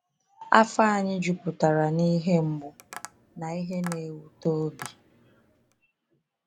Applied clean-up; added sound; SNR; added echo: none; Tap; 20 dB; none.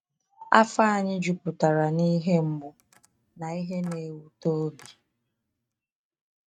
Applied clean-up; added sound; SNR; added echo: neural mask model RNNoise.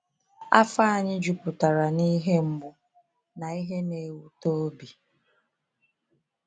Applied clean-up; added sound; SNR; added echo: none; none; none; none.